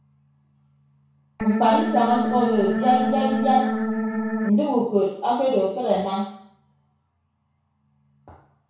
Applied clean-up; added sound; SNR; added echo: none; Organ; 0 dB; reverberation time 0.6 s.